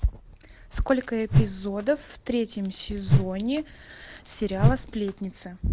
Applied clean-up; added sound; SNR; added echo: none; Whoosh, swoosh, swish; -2 dB; none.